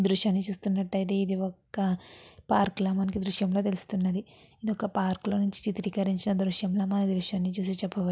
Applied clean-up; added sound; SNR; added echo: none; none; none; none.